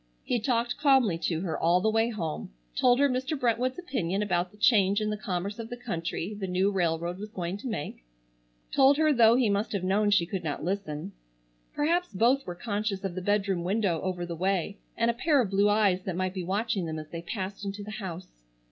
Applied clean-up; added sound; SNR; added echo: none; none; none; none.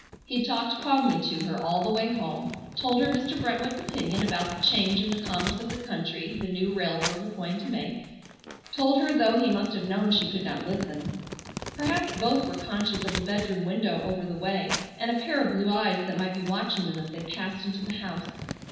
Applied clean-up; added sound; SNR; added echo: none; Crumpling, crinkling; 11 dB; reverberation time 1.1 s.